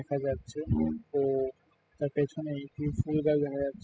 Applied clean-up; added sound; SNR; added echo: classical method spectral subtraction.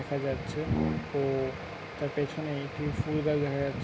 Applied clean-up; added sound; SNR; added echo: none; Brass instrument; 3 dB; none.